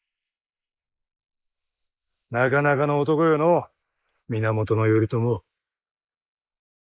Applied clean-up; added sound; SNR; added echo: neural mask model Resemble Enhance denoiser.